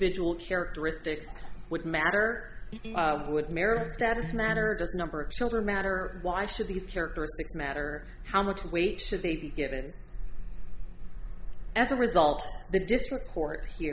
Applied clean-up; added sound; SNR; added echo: none; Electric guitar; 11 dB; none.